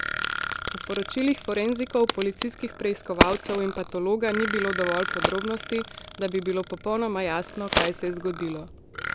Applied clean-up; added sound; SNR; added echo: none; Burping, eructation + Crack; 3 dB; none.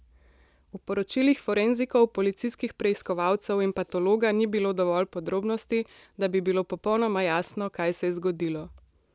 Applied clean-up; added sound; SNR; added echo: none; none; none; none.